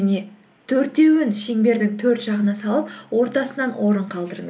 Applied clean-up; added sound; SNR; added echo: none; none; none; none.